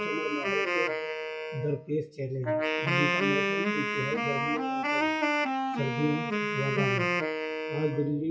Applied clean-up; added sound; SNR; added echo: classical method WPE with log-MMSE.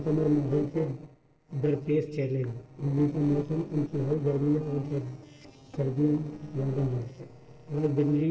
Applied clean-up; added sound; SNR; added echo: neural separator model SepFormer DNS4.